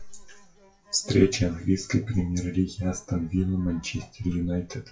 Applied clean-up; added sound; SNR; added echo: classical method WPE with log-MMSE.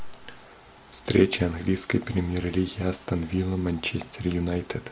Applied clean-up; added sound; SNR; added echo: none; none; none; none.